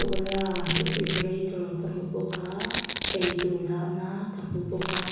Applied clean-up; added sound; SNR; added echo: none; Domestic sounds, home sounds; 4 dB; reverberation time 1.1 s.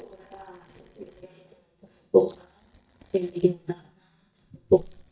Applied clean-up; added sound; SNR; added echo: neural mask model DeepFilterNet 3.